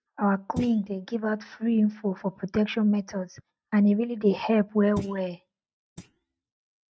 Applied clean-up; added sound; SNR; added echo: neural mask model RNNoise.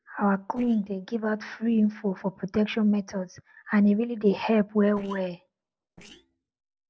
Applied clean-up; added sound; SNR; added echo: neural separator model SepFormer DNS4.